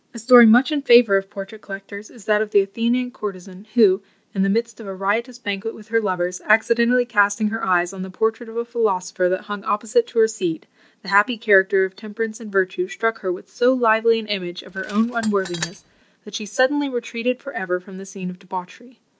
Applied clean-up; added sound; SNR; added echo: none; Tools; 14 dB; none.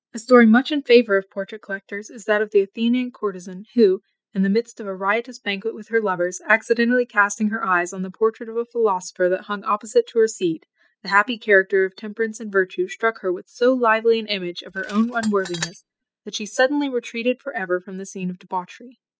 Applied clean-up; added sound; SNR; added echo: classical method spectral subtraction.